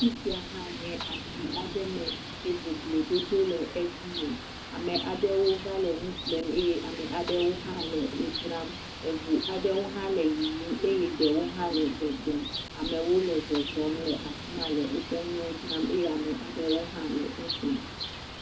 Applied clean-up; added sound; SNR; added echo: none; Bird; 8 dB; reverberation time 0.3 s.